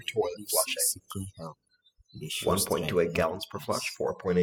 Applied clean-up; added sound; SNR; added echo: classical method spectral subtraction.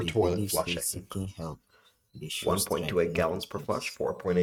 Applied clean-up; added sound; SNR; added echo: neural mask model RNNoise.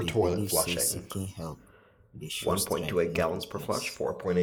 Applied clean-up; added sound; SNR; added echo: neural mask model Resemble Enhance denoiser.